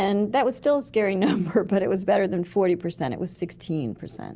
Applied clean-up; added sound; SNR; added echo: none; none; none; none.